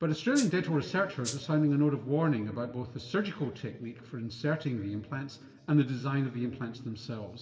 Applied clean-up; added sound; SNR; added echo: none; Rattle (instrument); 9 dB; reverberation time 1.7 s.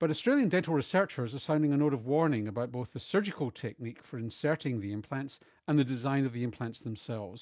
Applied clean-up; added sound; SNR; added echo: none; none; none; none.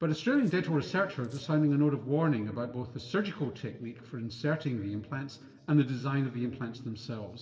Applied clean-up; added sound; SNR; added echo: neural separator model SepFormer DNS4.